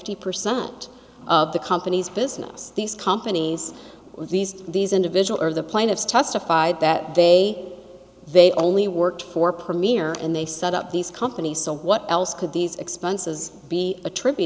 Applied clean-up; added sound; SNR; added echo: none; none; none; none.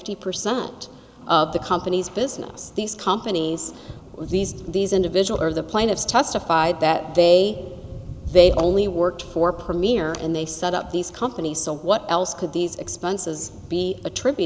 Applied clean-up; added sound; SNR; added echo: none; Thunder; 16 dB; none.